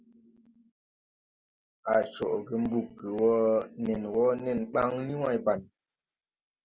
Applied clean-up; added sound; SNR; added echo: none; none; none; none.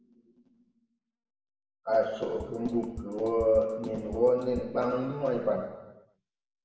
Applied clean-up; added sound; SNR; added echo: none; Drum kit; 14 dB; reverberation time 1.1 s.